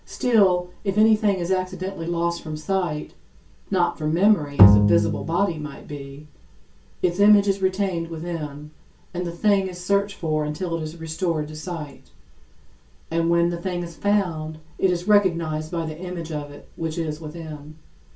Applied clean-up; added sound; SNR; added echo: none; Bowed string instrument; -5 dB; reverberation time 0.2 s.